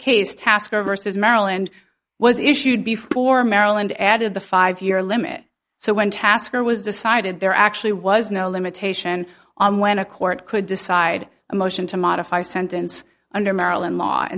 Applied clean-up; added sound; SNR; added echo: neural mask model Resemble Enhance denoiser.